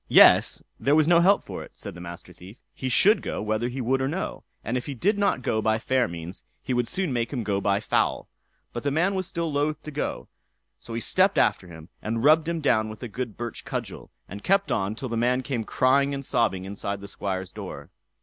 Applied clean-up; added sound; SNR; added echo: none; none; none; none.